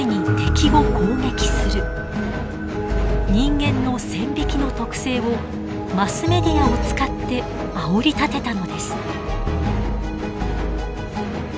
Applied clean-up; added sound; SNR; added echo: none; none; none; none.